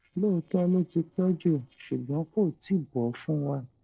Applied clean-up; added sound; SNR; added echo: neural separator model SepFormer DNS4.